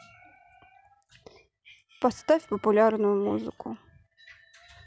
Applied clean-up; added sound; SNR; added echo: none; none; none; none.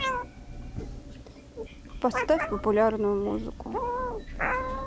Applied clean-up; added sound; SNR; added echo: none; Meow; 3 dB; none.